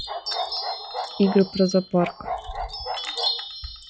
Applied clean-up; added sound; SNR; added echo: classical method log-MMSE.